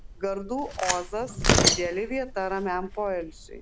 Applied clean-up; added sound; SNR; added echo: none; Tearing; -2 dB; none.